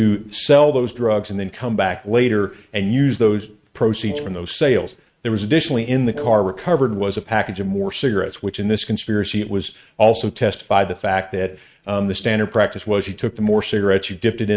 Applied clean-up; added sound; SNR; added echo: neural mask model RNNoise.